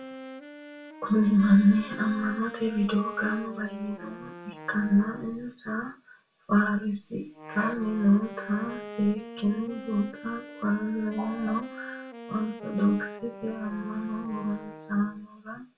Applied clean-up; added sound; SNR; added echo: none; Wind instrument, woodwind instrument; 16 dB; reverberation time 0.2 s.